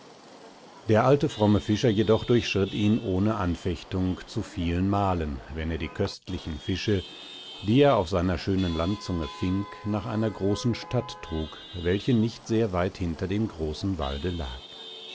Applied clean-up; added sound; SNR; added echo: none; Chatter / Traffic noise, roadway noise / Vehicle horn, car horn, honking / Engine; 18 dB; none.